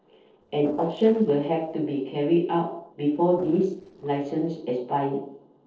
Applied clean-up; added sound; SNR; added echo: neural separator model SepFormer DNS4.